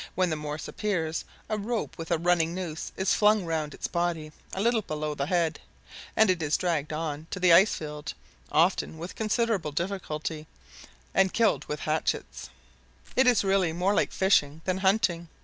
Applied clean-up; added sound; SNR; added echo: none; Crushing; 13 dB; none.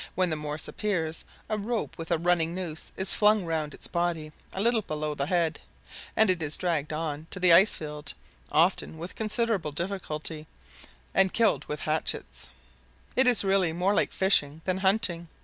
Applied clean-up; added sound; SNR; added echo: none; none; none; none.